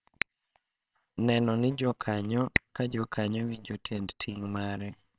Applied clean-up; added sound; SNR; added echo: neural separator model SepFormer WHAMR!.